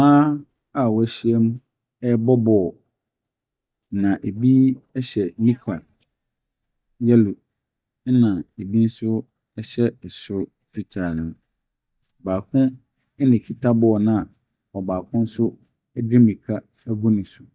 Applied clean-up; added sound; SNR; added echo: neural mask model DeepFilterNet 3.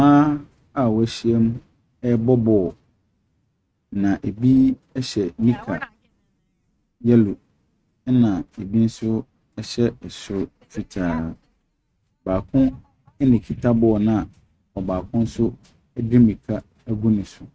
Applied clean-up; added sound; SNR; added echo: neural mask model RNNoise.